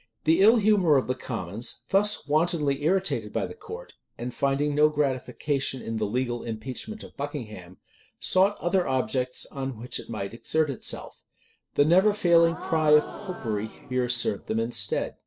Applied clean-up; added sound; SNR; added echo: neural separator model SepFormer DNS4.